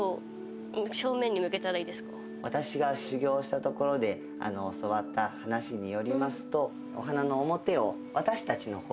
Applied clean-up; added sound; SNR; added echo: none; none; none; none.